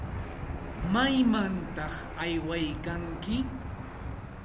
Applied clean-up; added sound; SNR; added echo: none; Engine / Aircraft; 6 dB; none.